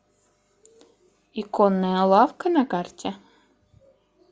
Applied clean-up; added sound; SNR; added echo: none; none; none; none.